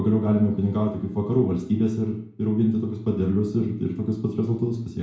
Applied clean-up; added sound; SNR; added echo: none; none; none; reverberation time 0.6 s.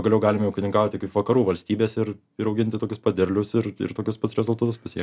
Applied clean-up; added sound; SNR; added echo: none; none; none; none.